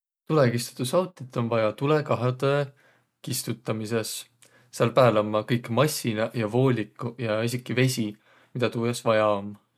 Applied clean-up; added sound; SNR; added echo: none; none; none; none.